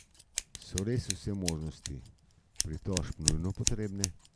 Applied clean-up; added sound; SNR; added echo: none; Scissors; 0 dB; none.